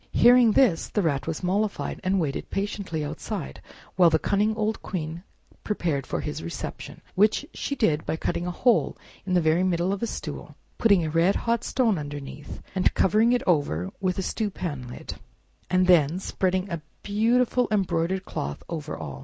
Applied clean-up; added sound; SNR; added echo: none; none; none; none.